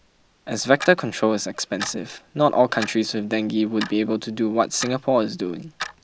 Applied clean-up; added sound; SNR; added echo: none; Clock; 16 dB; none.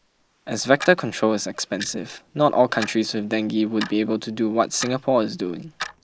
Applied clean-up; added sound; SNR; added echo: neural mask model Resemble Enhance denoiser.